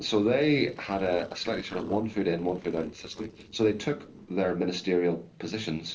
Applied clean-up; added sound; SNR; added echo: neural separator model SepFormer DNS4.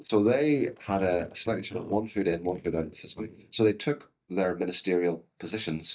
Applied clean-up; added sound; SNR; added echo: neural mask model DeepFilterNet 3.